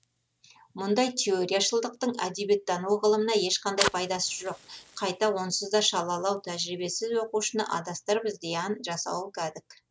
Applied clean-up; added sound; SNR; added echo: none; Fire; 14 dB; none.